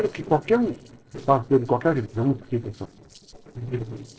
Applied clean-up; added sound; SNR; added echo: neural separator model SepFormer DNS4.